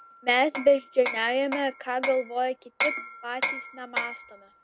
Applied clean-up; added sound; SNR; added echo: none; Hammer; 8 dB; none.